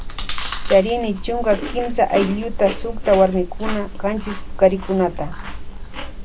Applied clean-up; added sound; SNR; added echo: none; Chewing, mastication; 5 dB; none.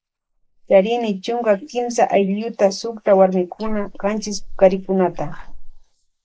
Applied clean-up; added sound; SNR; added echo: neural mask model Resemble Enhance denoiser.